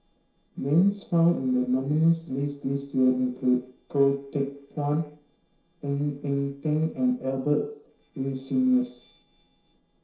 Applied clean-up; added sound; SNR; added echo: neural separator model SepFormer DNS4.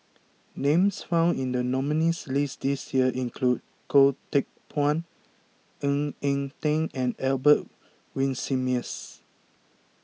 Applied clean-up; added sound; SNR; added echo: none; none; none; none.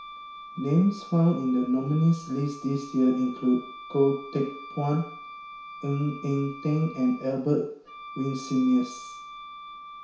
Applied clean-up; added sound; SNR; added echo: none; Wind instrument, woodwind instrument; 16 dB; reverberation time 0.6 s.